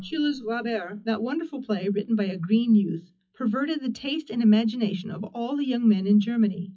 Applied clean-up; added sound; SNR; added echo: classical method WPE with log-MMSE.